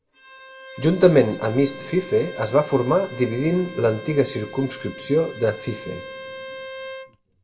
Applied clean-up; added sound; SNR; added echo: none; Bowed string instrument; 15 dB; reverberation time 1.3 s.